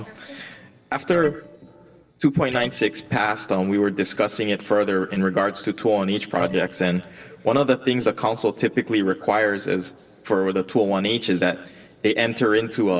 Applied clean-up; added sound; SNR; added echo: neural separator model SepFormer DNS4.